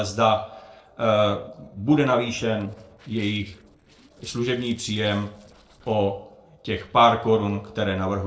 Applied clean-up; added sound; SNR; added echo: neural separator model SepFormer DNS4.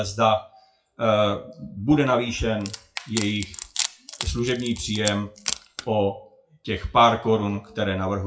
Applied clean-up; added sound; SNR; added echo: classical method WPE with log-MMSE.